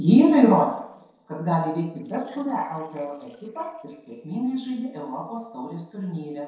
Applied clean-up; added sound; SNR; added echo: neural separator model SepFormer DNS4.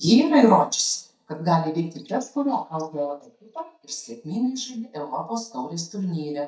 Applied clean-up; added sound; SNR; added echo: neural mask model DeepFilterNet 3.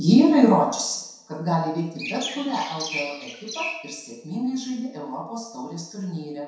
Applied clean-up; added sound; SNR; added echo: none; Chirp, tweet; 10 dB; reverberation time 0.7 s.